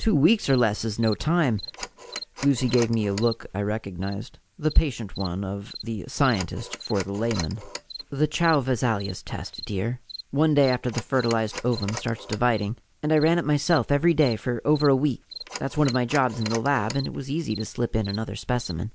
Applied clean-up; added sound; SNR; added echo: none; Cricket + Telephone; 16 dB; none.